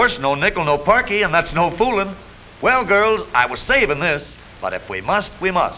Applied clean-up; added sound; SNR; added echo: none; none; none; none.